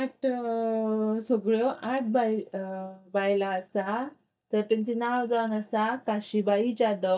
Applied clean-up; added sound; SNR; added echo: neural mask model DeepFilterNet 3.